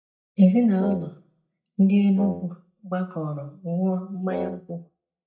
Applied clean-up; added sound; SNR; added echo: neural mask model DeepFilterNet 3.